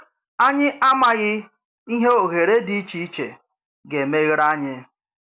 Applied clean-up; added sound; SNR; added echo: none; none; none; none.